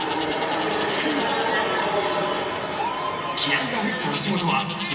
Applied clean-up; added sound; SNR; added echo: none; Bird; 14 dB; reverberation time 2.5 s.